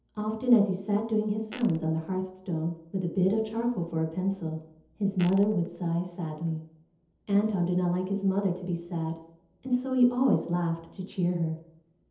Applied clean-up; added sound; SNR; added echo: none; Fart; 19 dB; reverberation time 0.8 s.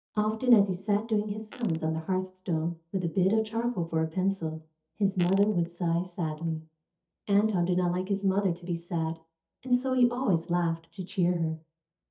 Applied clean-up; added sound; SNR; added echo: neural mask model DeepFilterNet 3.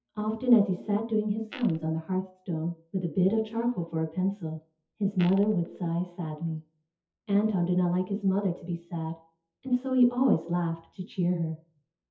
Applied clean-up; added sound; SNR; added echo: classical method WPE with log-MMSE.